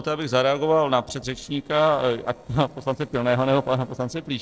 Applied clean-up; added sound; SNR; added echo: neural separator model SepFormer DNS4.